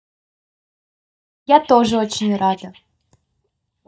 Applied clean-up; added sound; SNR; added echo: neural mask model DeepFilterNet 3.